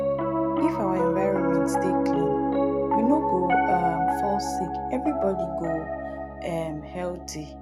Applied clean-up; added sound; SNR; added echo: none; Piano; -5 dB; none.